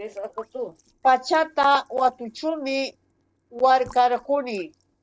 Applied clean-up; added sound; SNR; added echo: neural separator model SepFormer DNS4.